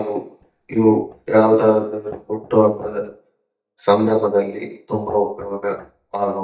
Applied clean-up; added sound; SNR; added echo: neural mask model DeepFilterNet 3.